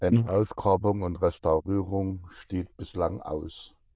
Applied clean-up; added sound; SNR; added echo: neural diffusion model UNIVERSE++.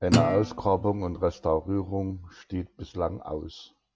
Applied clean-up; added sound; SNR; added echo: none; Guitar; 1 dB; none.